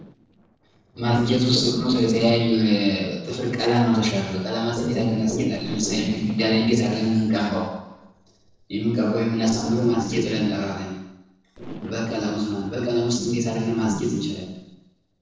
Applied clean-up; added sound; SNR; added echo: neural separator model SepFormer DNS4.